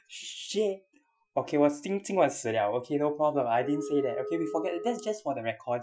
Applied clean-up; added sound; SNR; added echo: classical method Wiener filter.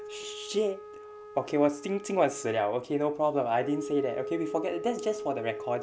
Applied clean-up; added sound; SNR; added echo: none; Wind instrument, woodwind instrument; 11 dB; none.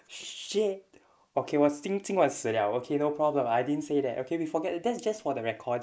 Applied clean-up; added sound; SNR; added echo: neural mask model Resemble Enhance denoiser.